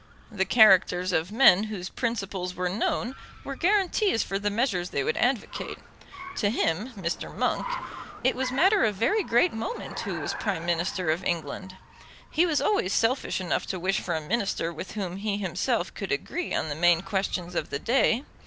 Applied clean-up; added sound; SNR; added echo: none; Car; 16 dB; none.